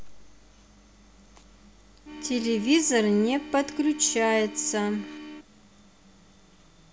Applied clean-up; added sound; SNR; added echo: none; Organ; 12 dB; none.